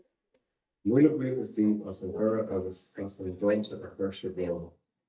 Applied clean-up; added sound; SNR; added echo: neural mask model DeepFilterNet 3.